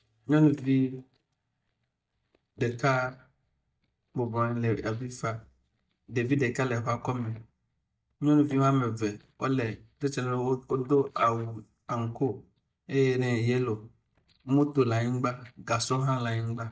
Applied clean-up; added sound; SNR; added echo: neural mask model DeepFilterNet 3.